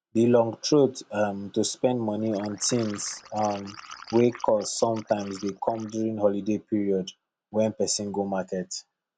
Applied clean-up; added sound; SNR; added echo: none; Liquid; 19 dB; none.